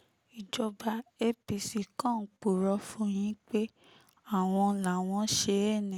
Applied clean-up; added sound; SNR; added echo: none; none; none; none.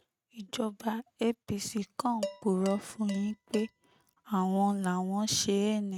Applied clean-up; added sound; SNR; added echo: neural mask model RNNoise.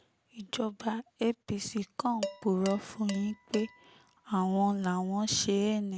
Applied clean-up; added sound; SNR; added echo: none; Dishes, pots, and pans; 14 dB; none.